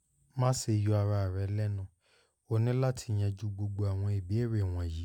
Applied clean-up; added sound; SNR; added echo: none; none; none; none.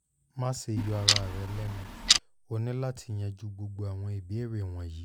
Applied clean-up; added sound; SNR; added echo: none; Clock; -3 dB; none.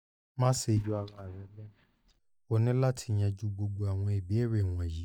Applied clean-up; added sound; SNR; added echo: neural mask model DeepFilterNet 3.